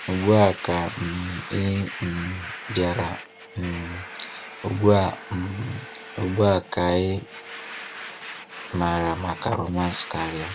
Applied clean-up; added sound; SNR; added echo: none; Domestic sounds, home sounds; 12 dB; none.